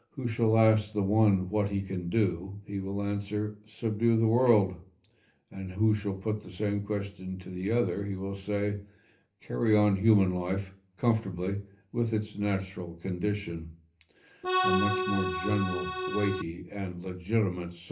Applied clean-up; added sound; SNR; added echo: none; Accordion; 1 dB; reverberation time 0.3 s.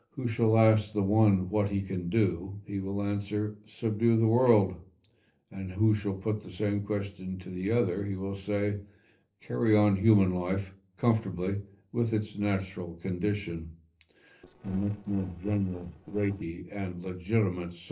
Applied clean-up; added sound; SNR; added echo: neural separator model SepFormer DNS4.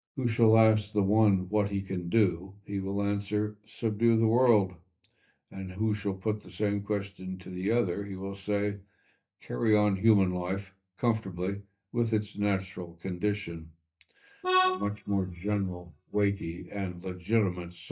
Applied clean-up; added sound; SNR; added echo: neural mask model DeepFilterNet 3.